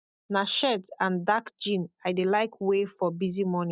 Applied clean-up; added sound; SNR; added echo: none; none; none; none.